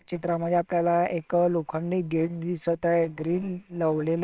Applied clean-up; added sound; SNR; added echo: neural separator model SepFormer WHAMR!.